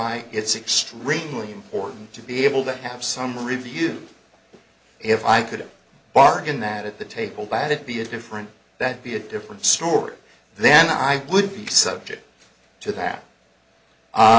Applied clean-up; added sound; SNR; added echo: none; none; none; none.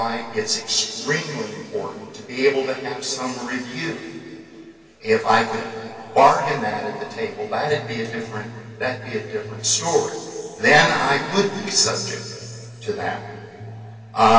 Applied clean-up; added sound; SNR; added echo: none; Bass guitar; 16 dB; reverberation time 2.6 s.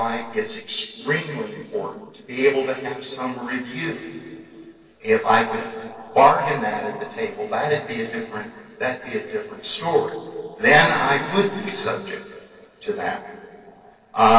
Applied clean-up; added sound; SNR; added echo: neural separator model SepFormer DNS4.